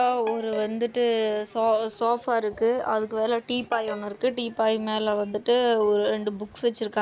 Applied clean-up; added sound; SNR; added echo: none; Bowed string instrument + Dishes, pots, and pans; 20 dB; none.